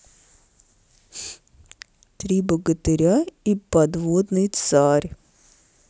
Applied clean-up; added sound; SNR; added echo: none; none; none; none.